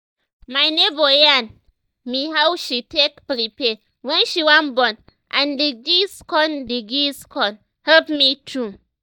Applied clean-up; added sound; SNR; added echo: neural mask model DeepFilterNet 3.